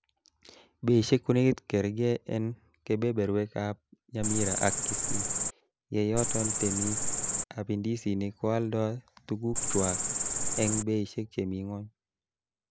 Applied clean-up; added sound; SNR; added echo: none; Cricket; -1 dB; none.